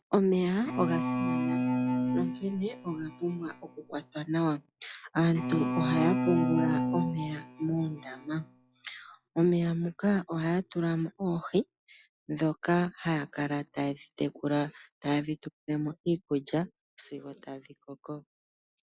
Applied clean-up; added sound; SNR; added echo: classical method log-MMSE.